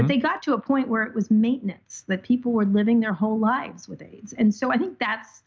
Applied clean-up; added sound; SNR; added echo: none; none; none; none.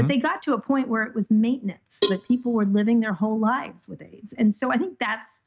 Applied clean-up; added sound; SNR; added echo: neural mask model RNNoise.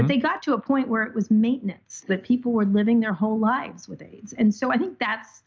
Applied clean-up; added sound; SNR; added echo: neural mask model Resemble Enhance denoiser.